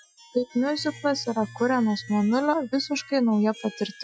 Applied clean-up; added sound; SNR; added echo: classical method Wiener filter.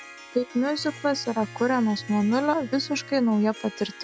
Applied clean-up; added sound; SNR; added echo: none; Bass guitar + Harp; 17 dB; none.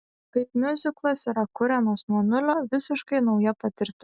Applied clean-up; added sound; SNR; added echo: none; none; none; none.